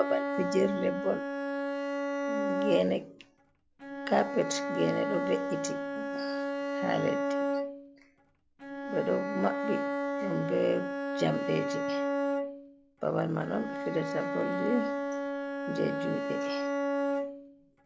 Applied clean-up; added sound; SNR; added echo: none; Bowed string instrument; 0 dB; none.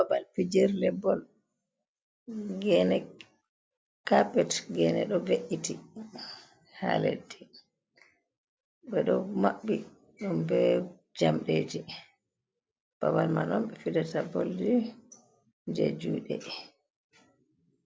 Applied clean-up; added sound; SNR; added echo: none; none; none; none.